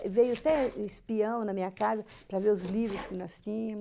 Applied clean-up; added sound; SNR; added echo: none; Domestic sounds, home sounds; 18 dB; none.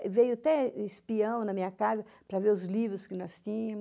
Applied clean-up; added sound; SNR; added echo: none; none; none; none.